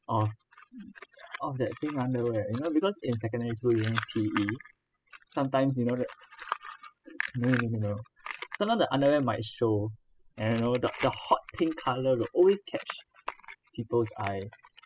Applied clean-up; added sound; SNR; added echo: classical method spectral subtraction.